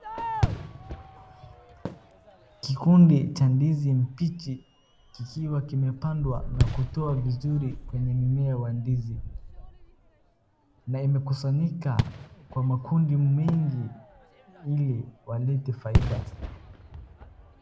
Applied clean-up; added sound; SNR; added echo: none; Fireworks; 8 dB; none.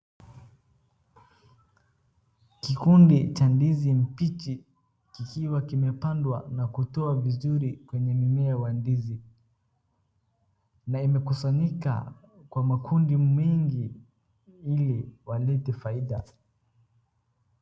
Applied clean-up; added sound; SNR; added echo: none; none; none; none.